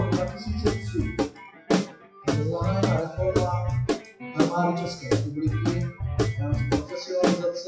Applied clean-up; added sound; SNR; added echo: classical method WPE with log-MMSE.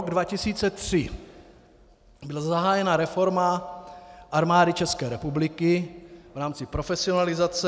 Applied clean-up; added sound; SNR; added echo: none; none; none; none.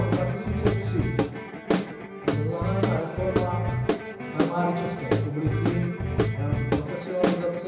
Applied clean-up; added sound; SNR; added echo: none; Guitar / Drum; -4 dB; reverberation time 1.0 s.